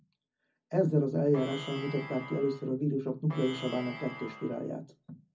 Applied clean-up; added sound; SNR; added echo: none; Plucked string instrument; 13 dB; reverberation time 0.4 s.